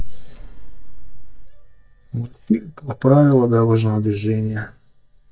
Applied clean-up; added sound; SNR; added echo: neural mask model DeepFilterNet 3.